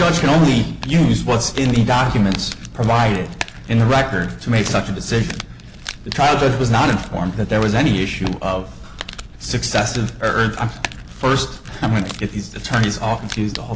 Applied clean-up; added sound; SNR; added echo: none; Crumpling, crinkling; 17 dB; none.